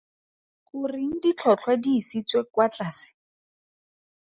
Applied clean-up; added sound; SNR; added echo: none; none; none; none.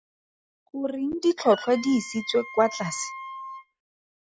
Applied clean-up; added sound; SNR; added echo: none; Wind instrument, woodwind instrument; 13 dB; none.